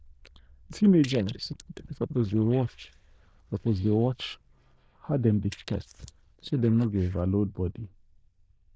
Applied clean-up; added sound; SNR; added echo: neural diffusion model UNIVERSE++.